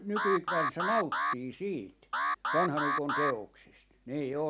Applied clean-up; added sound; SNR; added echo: none; Alarm; -1 dB; none.